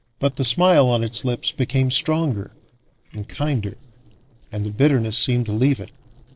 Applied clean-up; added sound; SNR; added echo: neural separator model SepFormer DNS4.